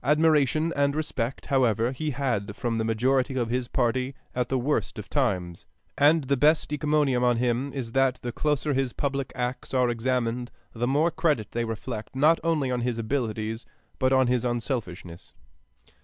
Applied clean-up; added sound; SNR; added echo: none; none; none; none.